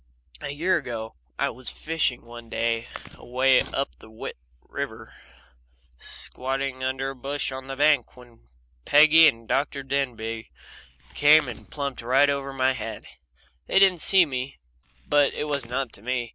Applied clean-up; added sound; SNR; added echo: none; Chewing, mastication; 18 dB; none.